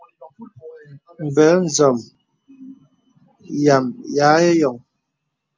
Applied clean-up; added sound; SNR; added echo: none; none; none; none.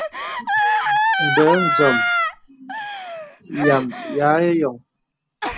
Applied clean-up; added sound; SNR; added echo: none; Gasp; 0 dB; none.